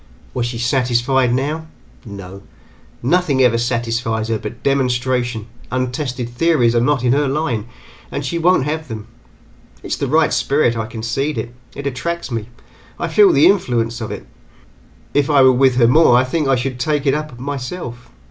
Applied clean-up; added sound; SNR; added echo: none; none; none; none.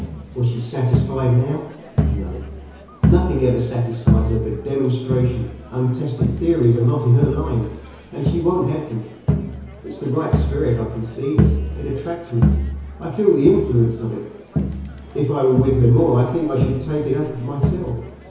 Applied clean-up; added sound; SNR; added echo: none; Crowd; 4 dB; reverberation time 1.0 s.